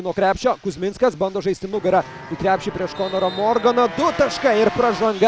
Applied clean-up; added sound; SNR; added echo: none; Motorcycle; 13 dB; none.